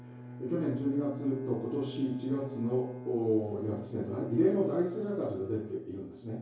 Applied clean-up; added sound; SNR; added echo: none; Bowed string instrument; 13 dB; reverberation time 0.6 s.